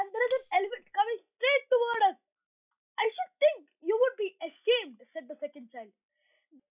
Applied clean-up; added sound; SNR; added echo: classical method log-MMSE.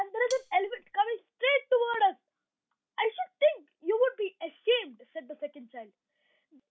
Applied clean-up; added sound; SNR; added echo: none; Cutlery, silverware; 17 dB; none.